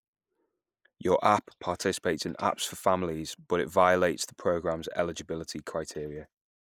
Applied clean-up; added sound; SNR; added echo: neural mask model Resemble Enhance denoiser.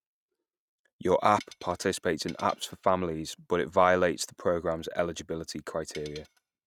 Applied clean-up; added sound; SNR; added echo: neural mask model RNNoise.